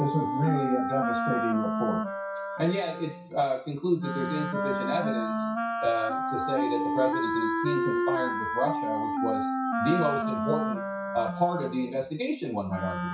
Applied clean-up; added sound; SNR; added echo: classical method WPE with log-MMSE.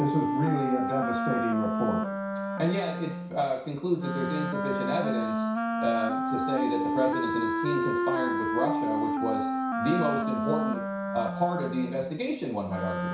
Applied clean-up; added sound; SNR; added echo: none; Wind instrument, woodwind instrument; -1 dB; reverberation time 0.6 s.